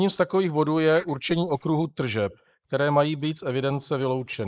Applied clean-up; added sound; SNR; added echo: neural mask model Resemble Enhance denoiser.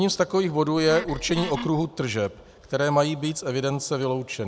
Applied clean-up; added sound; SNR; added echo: none; Wood; 11 dB; none.